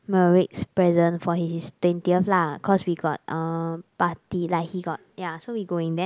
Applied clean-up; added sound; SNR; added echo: none; none; none; none.